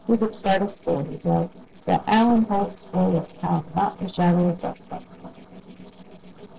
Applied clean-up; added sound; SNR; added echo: neural separator model SepFormer DNS4.